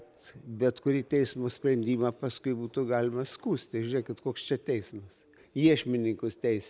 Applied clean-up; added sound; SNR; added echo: none; none; none; none.